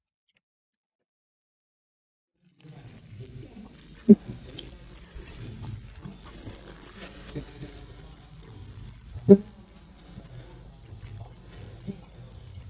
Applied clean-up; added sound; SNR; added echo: neural mask model DeepFilterNet 3.